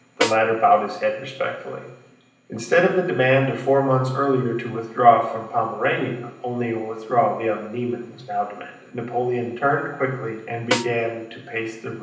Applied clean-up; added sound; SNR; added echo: none; Snare drum; 7 dB; reverberation time 0.8 s.